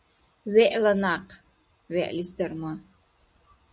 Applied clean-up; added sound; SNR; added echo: none; none; none; none.